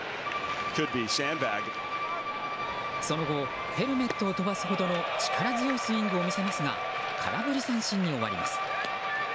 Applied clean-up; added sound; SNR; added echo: none; Bowed string instrument; 6 dB; none.